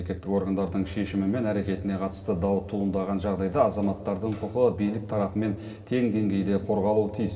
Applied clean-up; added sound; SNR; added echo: none; none; none; reverberation time 2.6 s.